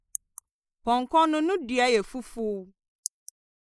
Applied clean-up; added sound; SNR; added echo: neural mask model Resemble Enhance denoiser.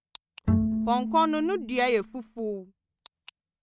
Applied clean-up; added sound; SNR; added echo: neural mask model RNNoise.